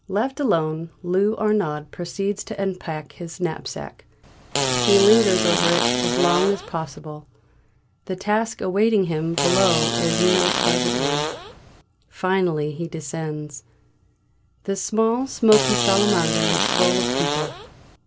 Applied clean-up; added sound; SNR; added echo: none; Fart; 0 dB; none.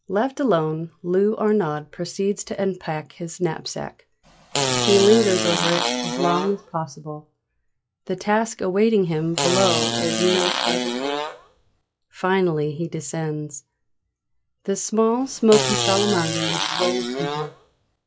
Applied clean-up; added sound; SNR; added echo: classical method log-MMSE.